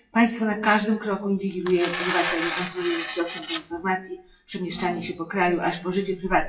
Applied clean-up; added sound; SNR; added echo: classical method WPE with log-MMSE.